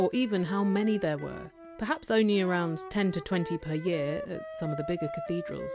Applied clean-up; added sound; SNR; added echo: none; Wind instrument, woodwind instrument; 11 dB; none.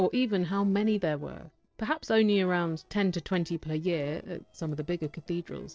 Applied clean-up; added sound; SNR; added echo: neural separator model SepFormer DNS4.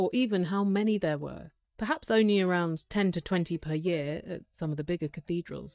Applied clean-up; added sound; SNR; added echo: neural mask model DeepFilterNet 3.